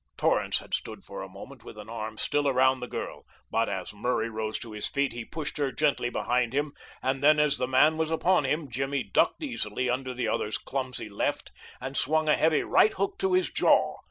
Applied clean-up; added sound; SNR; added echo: none; none; none; none.